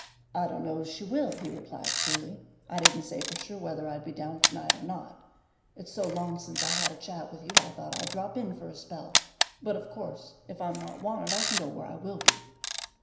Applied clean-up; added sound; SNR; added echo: none; Camera; -3 dB; reverberation time 0.9 s.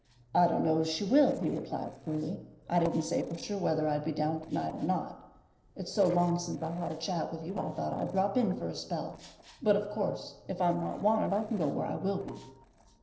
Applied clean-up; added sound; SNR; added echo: neural separator model SepFormer DNS4.